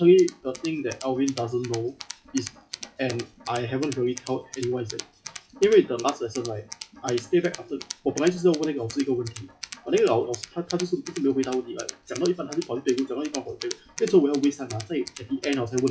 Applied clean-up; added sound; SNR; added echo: classical method WPE with log-MMSE.